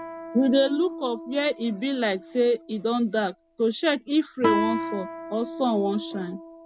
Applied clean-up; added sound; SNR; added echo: none; Guitar; 8 dB; none.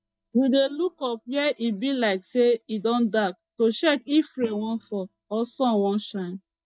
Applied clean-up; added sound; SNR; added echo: neural mask model DeepFilterNet 3.